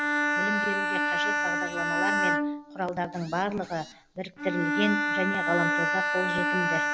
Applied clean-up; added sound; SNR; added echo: none; Bowed string instrument; -4 dB; none.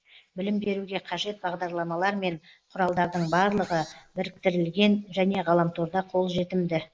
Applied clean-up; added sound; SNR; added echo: neural mask model Resemble Enhance denoiser.